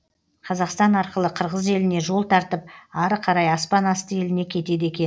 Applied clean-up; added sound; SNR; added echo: none; none; none; none.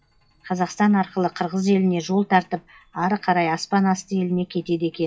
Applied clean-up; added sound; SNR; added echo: classical method WPE with log-MMSE.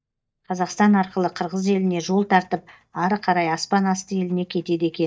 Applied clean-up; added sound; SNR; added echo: neural mask model DeepFilterNet 3.